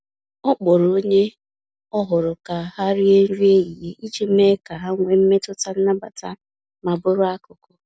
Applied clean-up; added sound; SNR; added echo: none; none; none; none.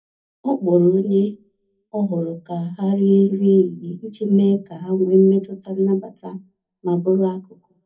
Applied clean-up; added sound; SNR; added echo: none; none; none; reverberation time 0.3 s.